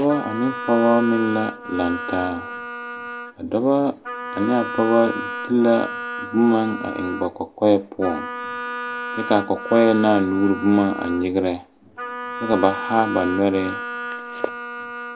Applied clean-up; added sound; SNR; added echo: none; Wind instrument, woodwind instrument; 9 dB; none.